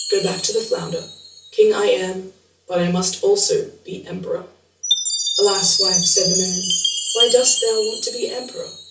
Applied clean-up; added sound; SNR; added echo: none; Chime; 3 dB; reverberation time 0.3 s.